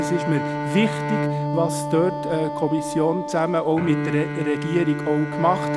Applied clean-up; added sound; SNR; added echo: none; Wind instrument, woodwind instrument + Bowed string instrument; 3 dB; none.